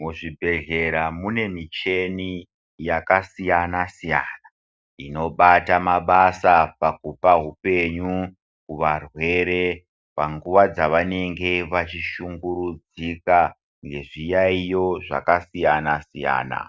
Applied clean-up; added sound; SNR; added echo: none; none; none; none.